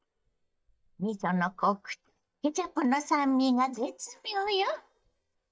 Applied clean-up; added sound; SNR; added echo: neural mask model DeepFilterNet 3.